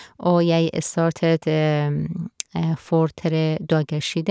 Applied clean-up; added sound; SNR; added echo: none; none; none; none.